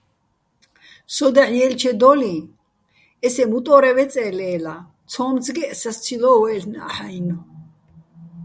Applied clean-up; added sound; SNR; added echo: none; none; none; none.